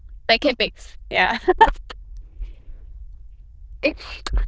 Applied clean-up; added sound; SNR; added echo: neural diffusion model UNIVERSE++.